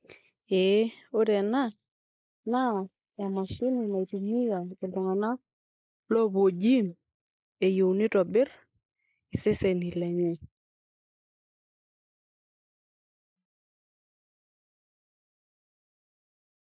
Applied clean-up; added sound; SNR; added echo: neural mask model Resemble Enhance denoiser.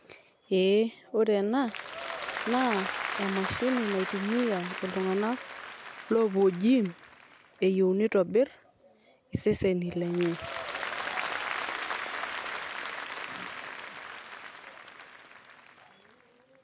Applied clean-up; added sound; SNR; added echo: none; Applause; 9 dB; none.